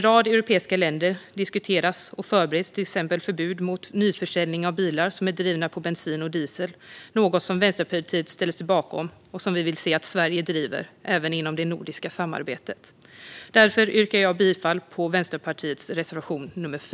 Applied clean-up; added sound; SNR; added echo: none; none; none; none.